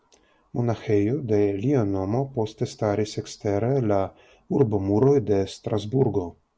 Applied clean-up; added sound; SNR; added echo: none; none; none; none.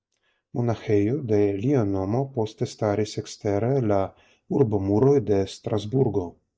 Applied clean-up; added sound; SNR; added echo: neural mask model DeepFilterNet 3.